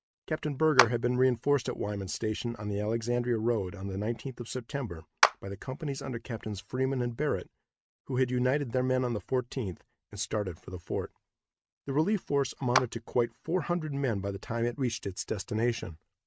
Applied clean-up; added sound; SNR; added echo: neural mask model RNNoise.